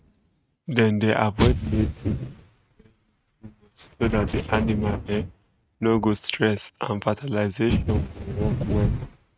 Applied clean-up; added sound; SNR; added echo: neural mask model RNNoise.